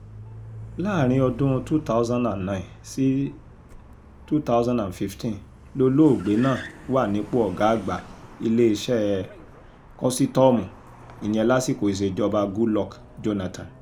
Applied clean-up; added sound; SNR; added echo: none; Car; 18 dB; none.